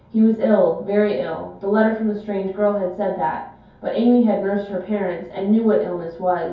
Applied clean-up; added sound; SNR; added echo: none; none; none; reverberation time 0.6 s.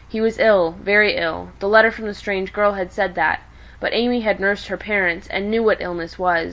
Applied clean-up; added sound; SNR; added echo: none; none; none; none.